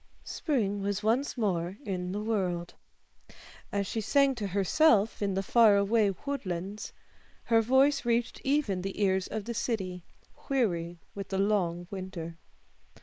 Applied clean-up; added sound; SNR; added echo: neural mask model Resemble Enhance denoiser.